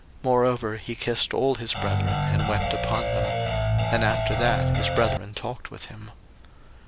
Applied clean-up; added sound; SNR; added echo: none; Guitar; -4 dB; none.